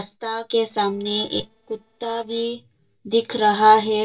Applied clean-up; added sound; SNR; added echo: neural separator model SepFormer DNS4.